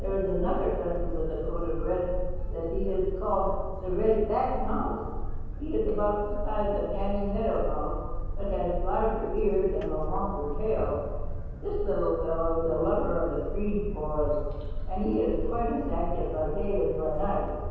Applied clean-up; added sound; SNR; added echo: none; Boat, Water vehicle; 2 dB; reverberation time 1.2 s.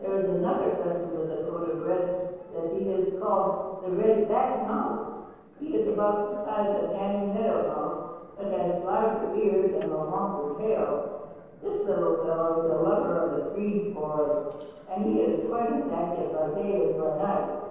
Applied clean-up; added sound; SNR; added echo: neural separator model SepFormer DNS4.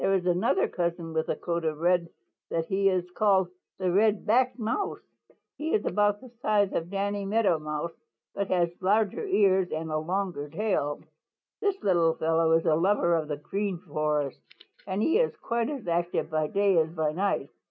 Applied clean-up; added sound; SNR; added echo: none; none; none; none.